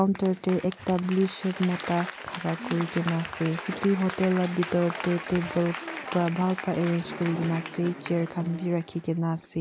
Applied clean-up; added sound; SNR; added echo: none; Applause / Crowd; 11 dB; none.